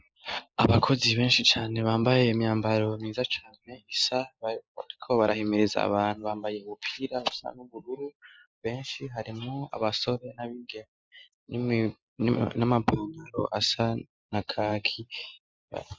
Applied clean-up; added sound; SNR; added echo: neural mask model Resemble Enhance denoiser.